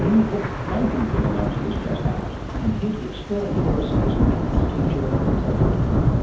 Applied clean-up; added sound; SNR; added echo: none; Thunder / Rain; -5 dB; reverberation time 0.6 s.